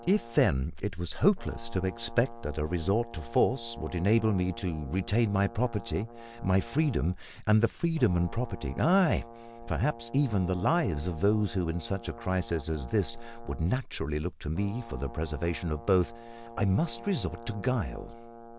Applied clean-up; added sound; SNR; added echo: none; Brass instrument; 18 dB; none.